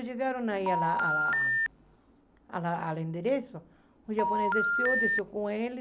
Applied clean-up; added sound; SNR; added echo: none; Telephone; -4 dB; none.